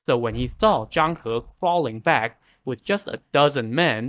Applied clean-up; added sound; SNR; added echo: neural mask model DeepFilterNet 3.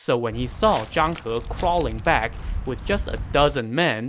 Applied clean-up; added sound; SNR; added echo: none; Walk, footsteps; 7 dB; none.